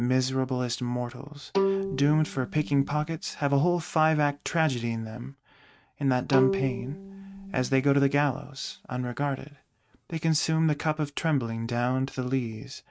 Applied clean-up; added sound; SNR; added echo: neural mask model RNNoise.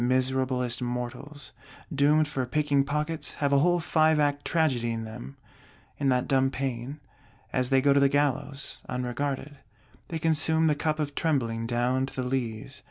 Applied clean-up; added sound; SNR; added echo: none; none; none; none.